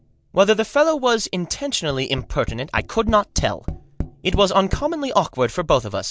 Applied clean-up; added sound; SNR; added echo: none; Tap; 12 dB; none.